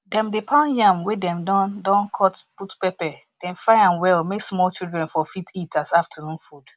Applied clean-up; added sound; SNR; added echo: none; none; none; none.